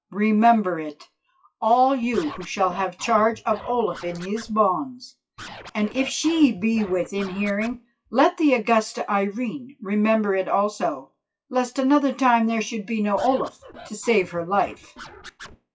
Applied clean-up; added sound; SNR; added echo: classical method WPE with log-MMSE.